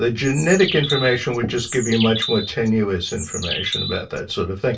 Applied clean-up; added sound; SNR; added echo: none; Bird; 8 dB; reverberation time 0.2 s.